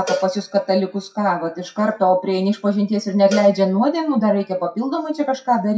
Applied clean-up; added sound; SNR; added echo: classical method WPE with log-MMSE.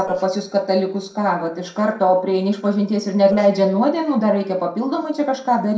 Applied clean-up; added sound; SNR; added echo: neural separator model SepFormer DNS4.